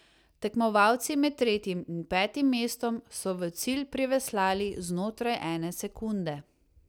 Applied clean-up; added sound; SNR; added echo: none; none; none; none.